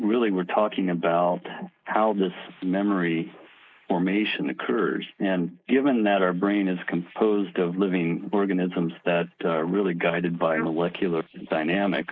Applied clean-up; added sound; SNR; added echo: neural mask model Resemble Enhance denoiser.